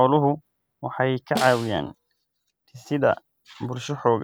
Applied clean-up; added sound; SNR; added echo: none; Snare drum; 11 dB; none.